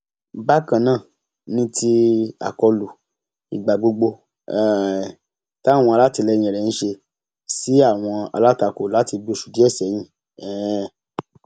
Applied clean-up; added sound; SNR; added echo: none; none; none; none.